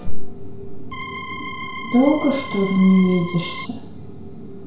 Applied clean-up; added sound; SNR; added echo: none; Organ; 13 dB; reverberation time 0.6 s.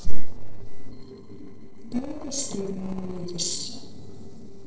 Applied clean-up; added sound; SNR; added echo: neural separator model SepFormer DNS4.